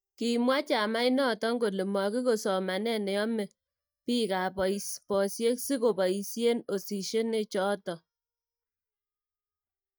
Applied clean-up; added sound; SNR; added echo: neural mask model DeepFilterNet 3.